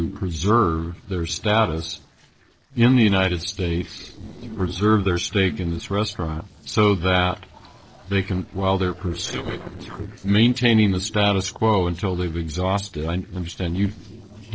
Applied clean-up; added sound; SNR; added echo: neural separator model SepFormer DNS4.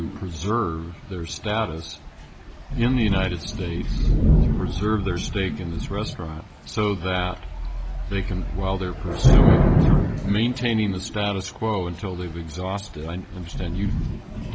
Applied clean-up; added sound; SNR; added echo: none; Thunder / Rain; -3 dB; none.